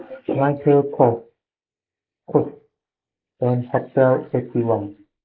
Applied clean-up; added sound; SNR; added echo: neural mask model Resemble Enhance denoiser.